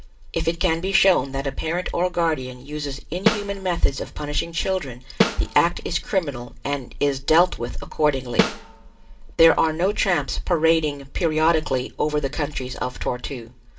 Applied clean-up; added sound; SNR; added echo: none; Snare drum; 4 dB; reverberation time 0.2 s.